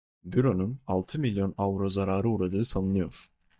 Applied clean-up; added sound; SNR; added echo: neural mask model DeepFilterNet 3.